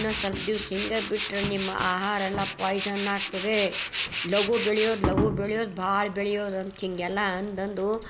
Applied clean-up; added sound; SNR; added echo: none; Tools; 4 dB; none.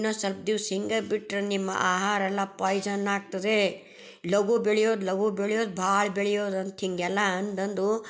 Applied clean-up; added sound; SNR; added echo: none; none; none; none.